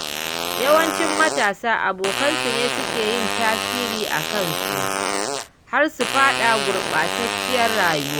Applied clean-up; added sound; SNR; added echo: none; Fart; 2 dB; none.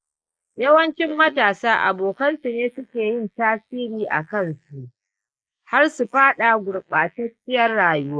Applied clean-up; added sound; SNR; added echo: neural mask model Resemble Enhance denoiser.